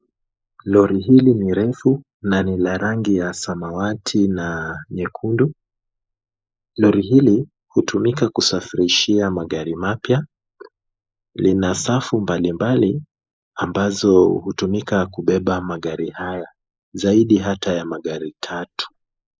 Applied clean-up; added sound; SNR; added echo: neural mask model Resemble Enhance denoiser.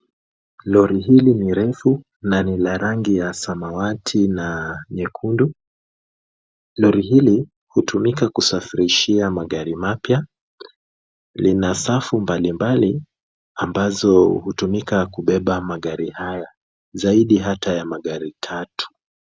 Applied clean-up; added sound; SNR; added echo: none; none; none; none.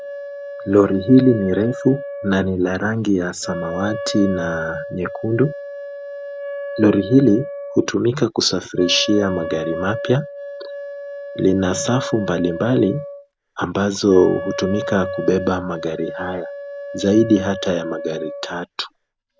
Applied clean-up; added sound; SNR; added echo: none; Wind instrument, woodwind instrument; 10 dB; none.